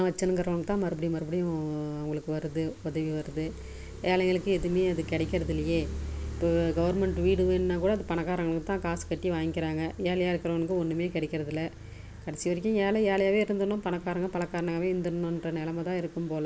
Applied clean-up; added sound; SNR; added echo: none; none; none; none.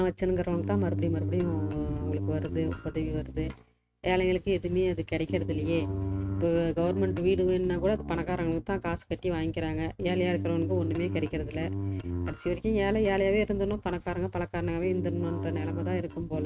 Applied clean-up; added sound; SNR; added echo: neural mask model RNNoise.